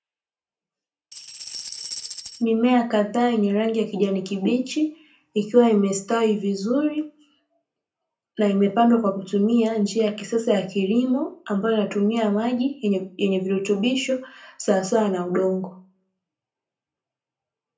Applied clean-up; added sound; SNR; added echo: none; Tambourine; 12 dB; reverberation time 0.3 s.